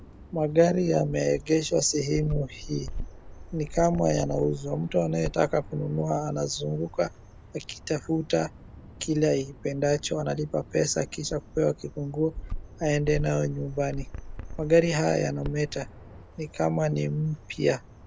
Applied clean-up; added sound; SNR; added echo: none; Bird vocalization, bird call, bird song; 13 dB; none.